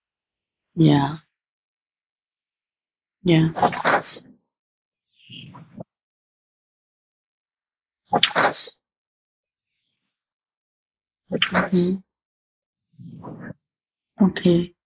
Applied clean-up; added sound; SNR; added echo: neural mask model Resemble Enhance denoiser.